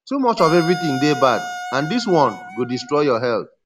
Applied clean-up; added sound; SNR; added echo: none; Wind instrument, woodwind instrument; 11 dB; none.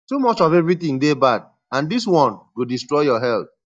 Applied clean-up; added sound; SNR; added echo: neural mask model DeepFilterNet 3.